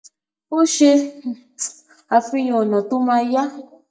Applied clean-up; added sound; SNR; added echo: neural mask model DeepFilterNet 3.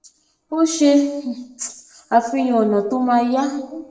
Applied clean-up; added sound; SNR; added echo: neural separator model SepFormer DNS4.